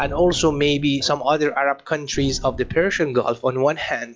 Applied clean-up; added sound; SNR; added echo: classical method log-MMSE.